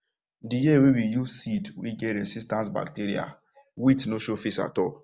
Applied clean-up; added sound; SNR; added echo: none; none; none; none.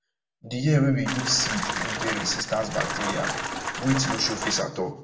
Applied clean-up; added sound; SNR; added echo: none; Rain; 3 dB; reverberation time 0.5 s.